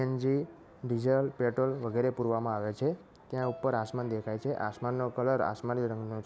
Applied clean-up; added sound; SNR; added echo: none; Bowed string instrument; 19 dB; none.